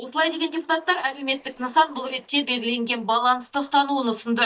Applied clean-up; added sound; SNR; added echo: neural mask model DeepFilterNet 3.